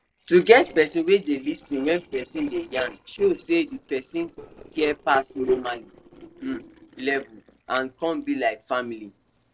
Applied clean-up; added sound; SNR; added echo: neural separator model SepFormer DNS4.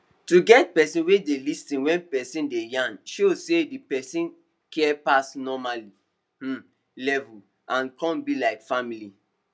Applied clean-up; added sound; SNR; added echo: none; none; none; none.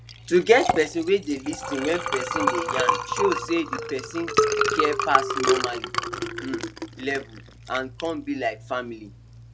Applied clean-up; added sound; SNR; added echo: none; Liquid; 1 dB; none.